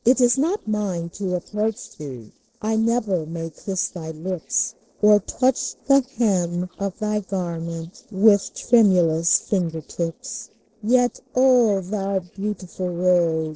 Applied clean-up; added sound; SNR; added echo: neural separator model SepFormer DNS4.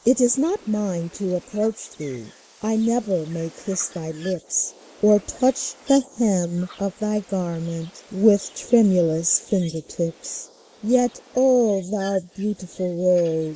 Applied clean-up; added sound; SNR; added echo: neural mask model Resemble Enhance denoiser.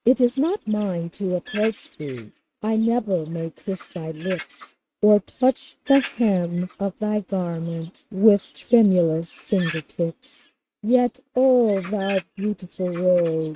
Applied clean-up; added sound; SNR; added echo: neural mask model RNNoise.